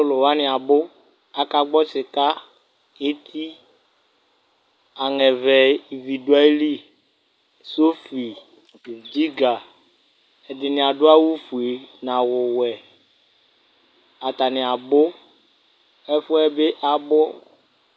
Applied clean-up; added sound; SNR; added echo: neural mask model Resemble Enhance denoiser.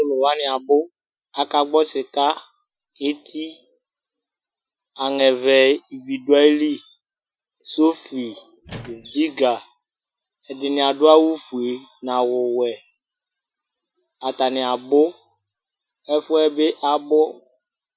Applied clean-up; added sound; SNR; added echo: classical method Wiener filter.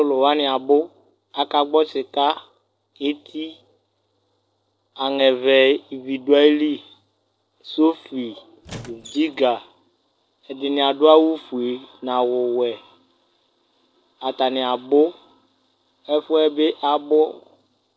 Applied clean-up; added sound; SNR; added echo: neural separator model SepFormer DNS4.